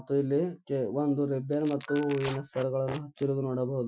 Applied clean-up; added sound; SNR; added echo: classical method Wiener filter.